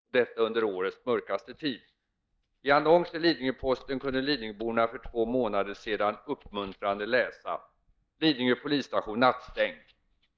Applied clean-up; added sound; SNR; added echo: neural mask model DeepFilterNet 3.